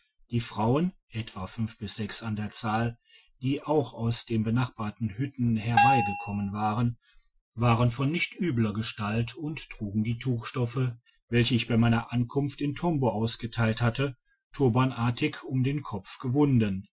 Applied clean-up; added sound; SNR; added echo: classical method Wiener filter.